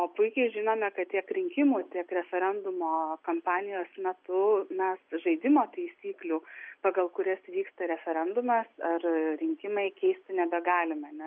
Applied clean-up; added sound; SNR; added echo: none; none; none; none.